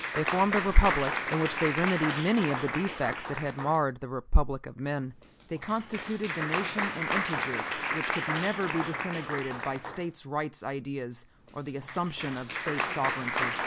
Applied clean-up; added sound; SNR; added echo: none; Applause; 4 dB; none.